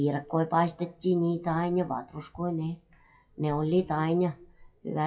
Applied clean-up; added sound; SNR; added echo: classical method WPE with log-MMSE.